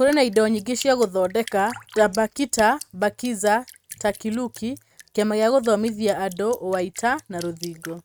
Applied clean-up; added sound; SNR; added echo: neural mask model RNNoise.